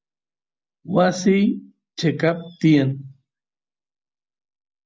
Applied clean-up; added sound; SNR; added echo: none; none; none; none.